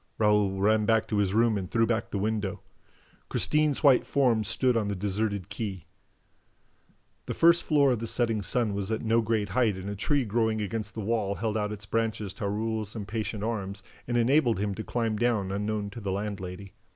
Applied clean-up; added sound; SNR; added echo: none; none; none; none.